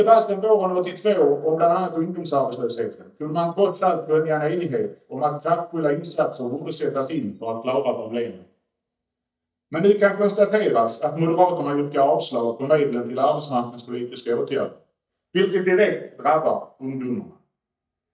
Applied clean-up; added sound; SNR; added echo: neural mask model DeepFilterNet 3.